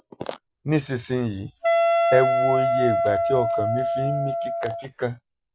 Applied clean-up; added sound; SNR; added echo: none; Wind instrument, woodwind instrument; -5 dB; none.